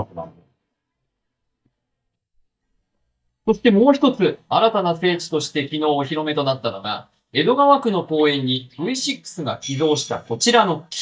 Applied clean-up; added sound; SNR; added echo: neural mask model DeepFilterNet 3.